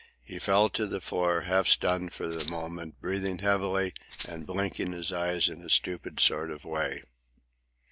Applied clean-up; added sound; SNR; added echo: none; Rattle (instrument); 0 dB; none.